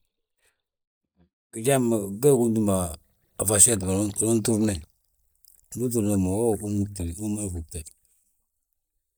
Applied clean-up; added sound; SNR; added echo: neural mask model DeepFilterNet 3.